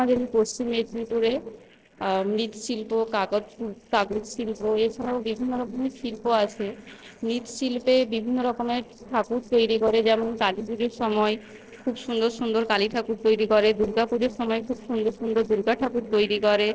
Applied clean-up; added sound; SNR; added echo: neural separator model SepFormer DNS4.